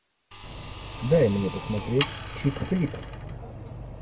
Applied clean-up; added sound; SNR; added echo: none; Sawing; 8 dB; none.